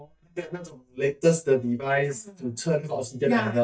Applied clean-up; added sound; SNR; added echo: neural mask model DeepFilterNet 3.